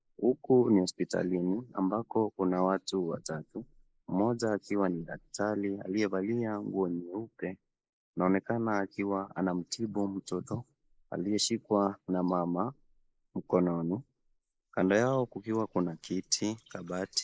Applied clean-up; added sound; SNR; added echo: neural mask model Resemble Enhance denoiser.